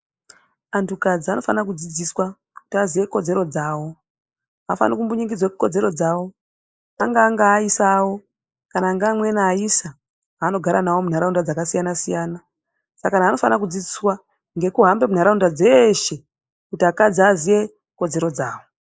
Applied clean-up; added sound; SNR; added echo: neural mask model Resemble Enhance denoiser.